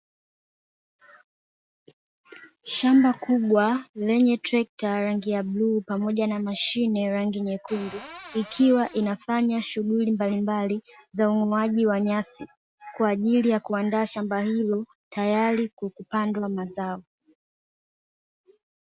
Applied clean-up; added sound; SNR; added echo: none; Cupboard open or close; 18 dB; none.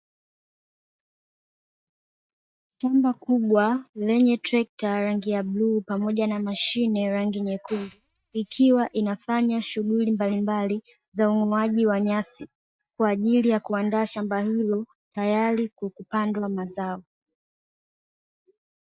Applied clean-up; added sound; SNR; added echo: neural mask model DeepFilterNet 3.